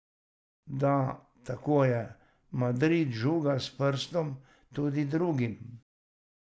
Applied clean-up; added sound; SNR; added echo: none; none; none; none.